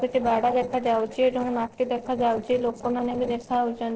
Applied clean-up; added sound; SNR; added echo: neural separator model SepFormer DNS4.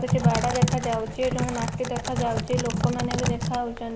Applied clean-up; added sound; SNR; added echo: none; Typing; -2 dB; none.